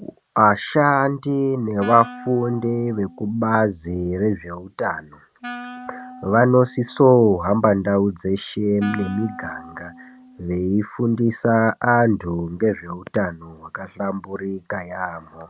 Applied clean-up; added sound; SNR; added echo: none; Wind instrument, woodwind instrument; 18 dB; none.